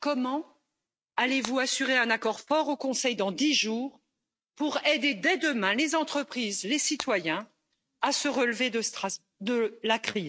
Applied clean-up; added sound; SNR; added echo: neural mask model RNNoise.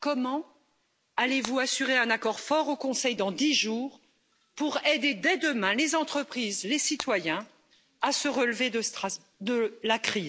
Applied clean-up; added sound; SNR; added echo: none; Shatter; 19 dB; none.